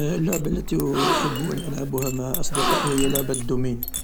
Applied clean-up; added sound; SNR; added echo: none; Chink, clink + Gasp; 1 dB; none.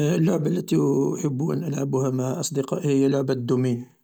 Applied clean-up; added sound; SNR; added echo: none; none; none; none.